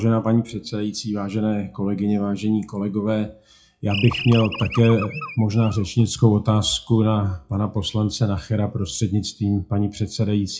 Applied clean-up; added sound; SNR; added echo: classical method WPE with log-MMSE.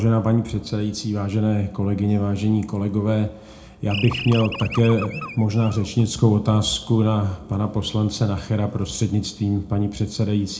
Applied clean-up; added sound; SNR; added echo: none; Animal; 11 dB; reverberation time 0.4 s.